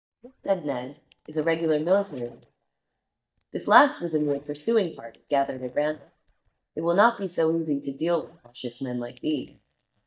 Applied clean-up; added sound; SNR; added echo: neural mask model DeepFilterNet 3.